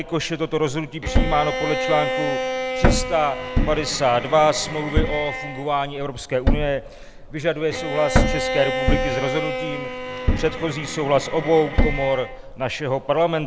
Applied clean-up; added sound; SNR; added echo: none; Bowed string instrument + Thump, thud; 0 dB; none.